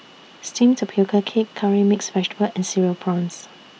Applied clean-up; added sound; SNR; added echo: none; none; none; none.